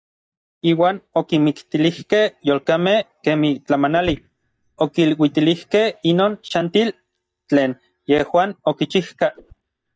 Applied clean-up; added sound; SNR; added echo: neural mask model DeepFilterNet 3.